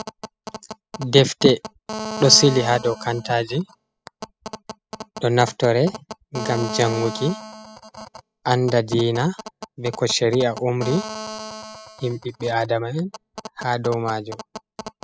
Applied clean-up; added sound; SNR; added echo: classical method spectral subtraction.